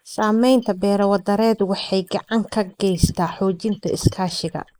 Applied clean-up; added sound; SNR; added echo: neural mask model Resemble Enhance denoiser.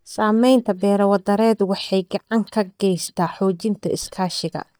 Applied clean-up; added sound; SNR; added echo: neural mask model DeepFilterNet 3.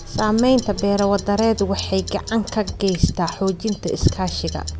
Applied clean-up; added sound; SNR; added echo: none; Clock + Motor vehicle (road); 11 dB; none.